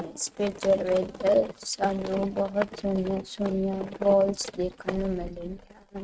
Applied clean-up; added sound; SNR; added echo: neural mask model RNNoise.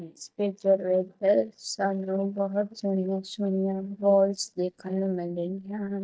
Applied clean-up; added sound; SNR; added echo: neural mask model DeepFilterNet 3.